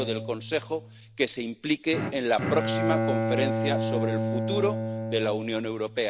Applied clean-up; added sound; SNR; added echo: none; Bowed string instrument; 1 dB; none.